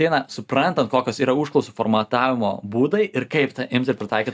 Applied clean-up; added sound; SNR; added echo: none; none; none; none.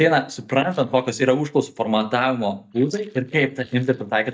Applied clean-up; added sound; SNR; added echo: neural mask model DeepFilterNet 3.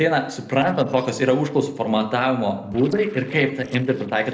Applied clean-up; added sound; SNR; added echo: neural separator model SepFormer DNS4.